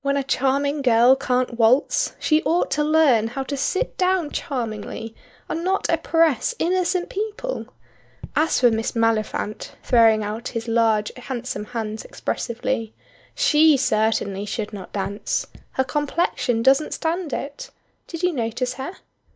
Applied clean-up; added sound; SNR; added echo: neural mask model DeepFilterNet 3.